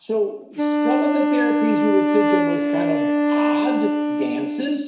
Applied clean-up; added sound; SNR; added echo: none; Wind instrument, woodwind instrument; -5 dB; reverberation time 0.7 s.